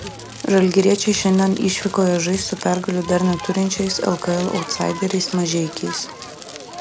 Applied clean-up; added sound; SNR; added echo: none; Crackle; 13 dB; none.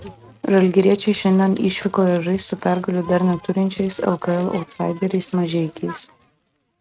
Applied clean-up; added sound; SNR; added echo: neural mask model RNNoise.